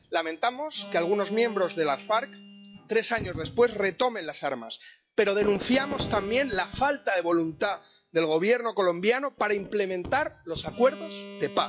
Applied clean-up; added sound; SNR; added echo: classical method log-MMSE.